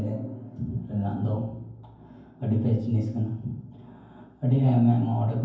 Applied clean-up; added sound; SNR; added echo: none; none; none; reverberation time 0.9 s.